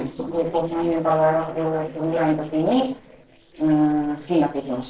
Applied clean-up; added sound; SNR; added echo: neural separator model SepFormer DNS4.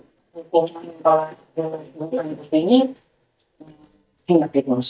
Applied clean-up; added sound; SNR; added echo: neural mask model DeepFilterNet 3.